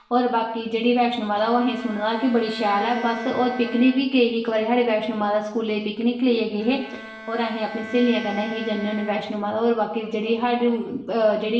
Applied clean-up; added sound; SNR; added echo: none; Bowed string instrument; 17 dB; reverberation time 0.8 s.